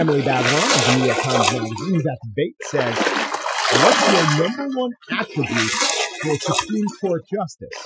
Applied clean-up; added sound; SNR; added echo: classical method Wiener filter.